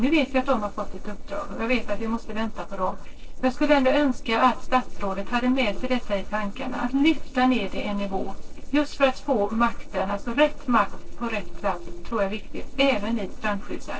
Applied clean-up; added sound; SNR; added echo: neural separator model SepFormer DNS4.